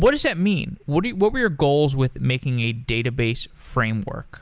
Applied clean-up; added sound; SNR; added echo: none; none; none; none.